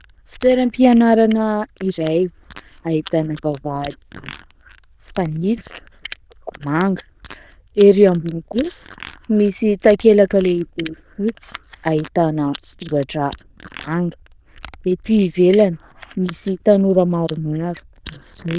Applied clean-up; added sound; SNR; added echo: neural diffusion model UNIVERSE++.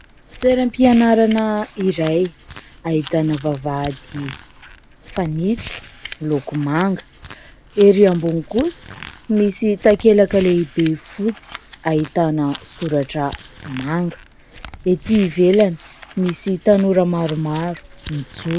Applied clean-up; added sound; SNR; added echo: none; Crumpling, crinkling; 18 dB; none.